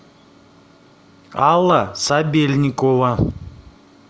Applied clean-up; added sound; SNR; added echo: none; none; none; none.